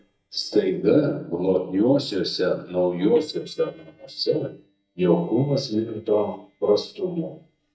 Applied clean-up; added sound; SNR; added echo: neural mask model DeepFilterNet 3.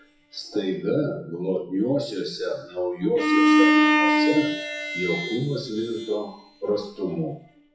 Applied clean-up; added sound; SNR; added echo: classical method WPE with log-MMSE.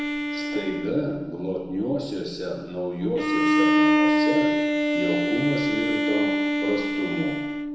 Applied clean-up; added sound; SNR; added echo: none; Bowed string instrument; -5 dB; reverberation time 1.0 s.